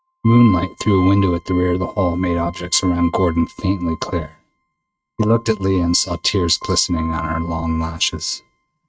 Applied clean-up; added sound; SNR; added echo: neural mask model RNNoise.